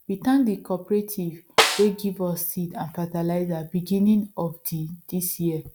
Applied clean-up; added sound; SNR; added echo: none; Snare drum; 1 dB; none.